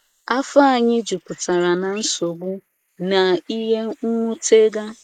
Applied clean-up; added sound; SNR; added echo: neural mask model Resemble Enhance denoiser.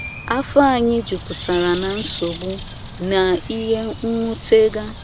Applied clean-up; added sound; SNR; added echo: none; Bird; 12 dB; none.